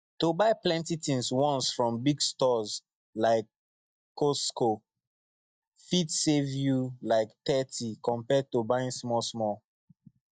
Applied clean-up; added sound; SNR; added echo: neural mask model DeepFilterNet 3.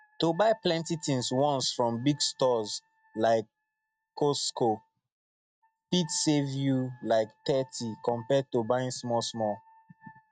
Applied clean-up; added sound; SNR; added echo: neural mask model RNNoise.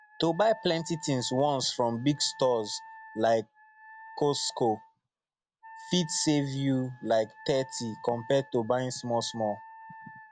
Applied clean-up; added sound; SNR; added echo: none; Wind instrument, woodwind instrument; 20 dB; none.